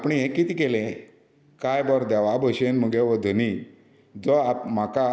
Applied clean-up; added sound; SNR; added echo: none; none; none; none.